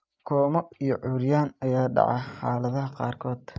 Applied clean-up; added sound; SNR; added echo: neural mask model Resemble Enhance denoiser.